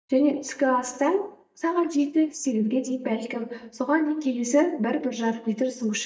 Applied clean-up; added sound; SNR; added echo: neural mask model DeepFilterNet 3.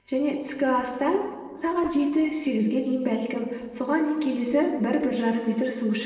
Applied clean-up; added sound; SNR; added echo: neural separator model SepFormer DNS4.